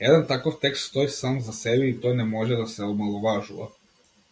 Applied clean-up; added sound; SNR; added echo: none; none; none; none.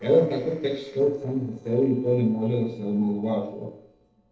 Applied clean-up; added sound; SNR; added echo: neural separator model SepFormer DNS4.